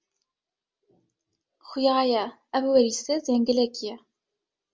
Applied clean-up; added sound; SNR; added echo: none; none; none; none.